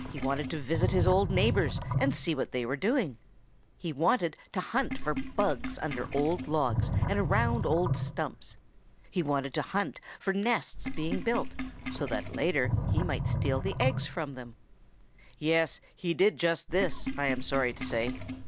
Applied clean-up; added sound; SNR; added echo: none; Sink (filling or washing); 3 dB; none.